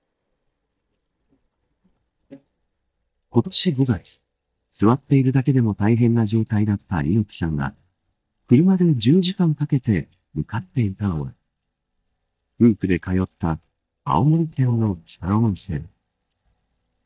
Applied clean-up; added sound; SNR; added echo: neural mask model DeepFilterNet 3.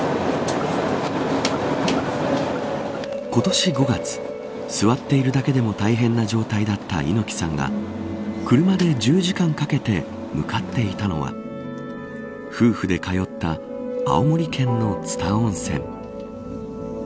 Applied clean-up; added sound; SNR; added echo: none; none; none; none.